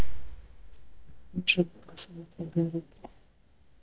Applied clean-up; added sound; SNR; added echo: neural mask model DeepFilterNet 3.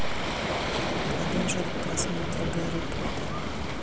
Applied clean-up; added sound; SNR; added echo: none; Waves, surf; -1 dB; none.